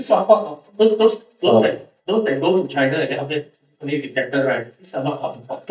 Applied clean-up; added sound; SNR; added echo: neural mask model DeepFilterNet 3.